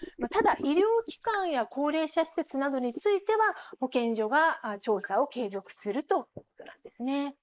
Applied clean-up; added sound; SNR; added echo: neural mask model Resemble Enhance denoiser.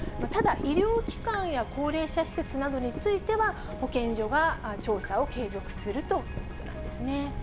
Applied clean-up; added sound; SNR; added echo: none; Drip / Water tap, faucet; 7 dB; none.